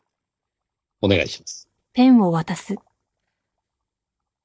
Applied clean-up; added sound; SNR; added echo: neural mask model DeepFilterNet 3.